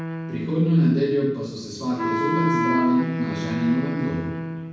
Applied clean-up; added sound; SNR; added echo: none; Wind instrument, woodwind instrument; 4 dB; reverberation time 1.1 s.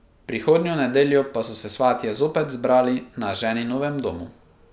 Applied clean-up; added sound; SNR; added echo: none; none; none; none.